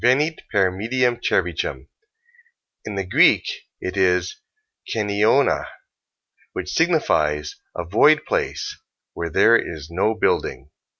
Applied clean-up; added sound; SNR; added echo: none; none; none; none.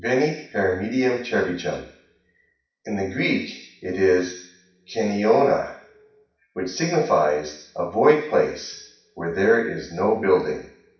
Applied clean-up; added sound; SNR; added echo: none; none; none; reverberation time 0.6 s.